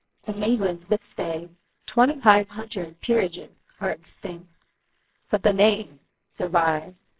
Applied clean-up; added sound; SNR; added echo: neural separator model SepFormer WHAMR!.